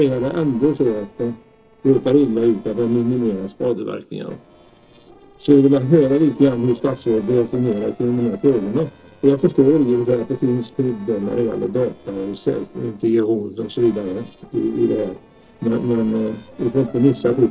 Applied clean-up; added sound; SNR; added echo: neural separator model SepFormer DNS4.